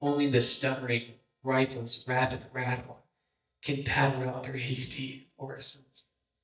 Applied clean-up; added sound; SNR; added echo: neural mask model DeepFilterNet 3.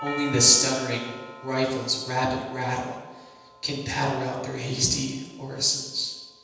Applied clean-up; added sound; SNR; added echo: none; Doorbell; 16 dB; reverberation time 1.1 s.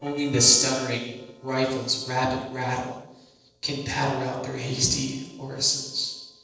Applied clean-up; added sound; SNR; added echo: neural separator model SepFormer DNS4.